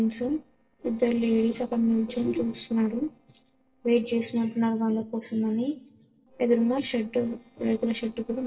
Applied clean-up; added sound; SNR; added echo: neural separator model SepFormer DNS4.